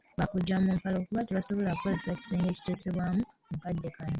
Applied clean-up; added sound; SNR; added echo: none; none; none; none.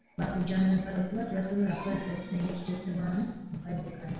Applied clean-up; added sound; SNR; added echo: none; none; none; reverberation time 0.9 s.